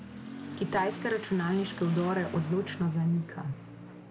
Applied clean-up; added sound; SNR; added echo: none; Motorcycle / Accelerating, revving, vroom; 11 dB; none.